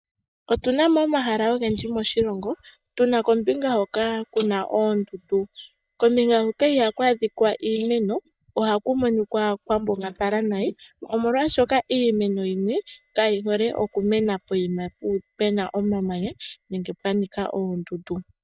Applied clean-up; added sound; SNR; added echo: neural mask model DeepFilterNet 3.